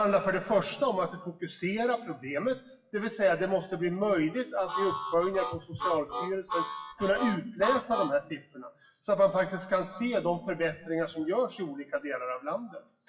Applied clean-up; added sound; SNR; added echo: classical method WPE with log-MMSE.